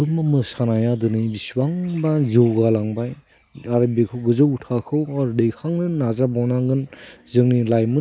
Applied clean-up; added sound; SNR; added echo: none; none; none; none.